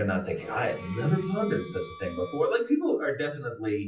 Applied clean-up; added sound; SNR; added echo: classical method WPE with log-MMSE.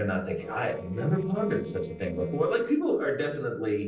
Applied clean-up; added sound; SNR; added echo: neural separator model SepFormer DNS4.